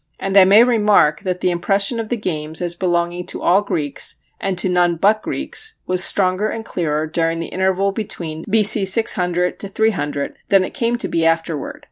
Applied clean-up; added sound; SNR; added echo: none; none; none; none.